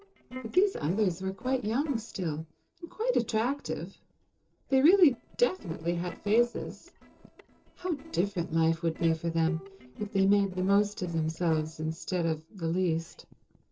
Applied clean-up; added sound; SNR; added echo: neural separator model SepFormer DNS4.